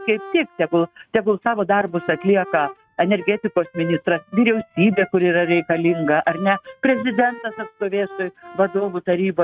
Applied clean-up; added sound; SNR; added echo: neural mask model RNNoise.